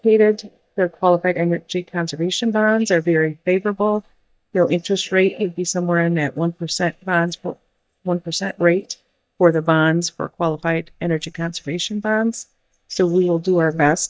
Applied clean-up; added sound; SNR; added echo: neural mask model DeepFilterNet 3.